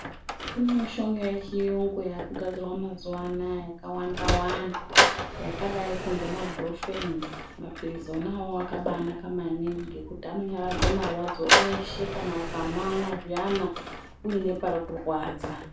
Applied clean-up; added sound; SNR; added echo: none; Sliding door; 0 dB; reverberation time 0.3 s.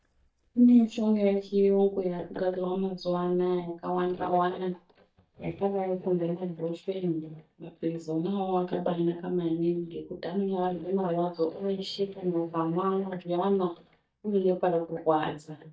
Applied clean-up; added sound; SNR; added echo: neural mask model DeepFilterNet 3.